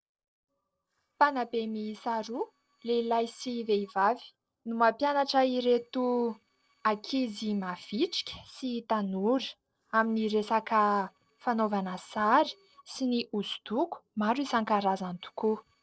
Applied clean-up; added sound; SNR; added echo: neural separator model SepFormer DNS4.